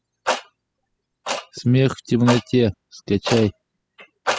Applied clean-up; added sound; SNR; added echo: classical method spectral subtraction.